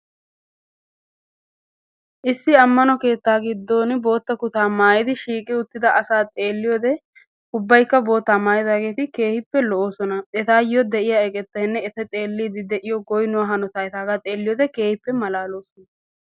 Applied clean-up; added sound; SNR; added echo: none; none; none; none.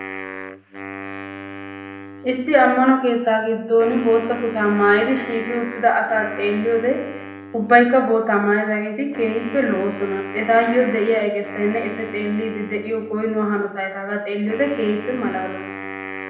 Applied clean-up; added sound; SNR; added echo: none; Wind instrument, woodwind instrument; 14 dB; reverberation time 0.7 s.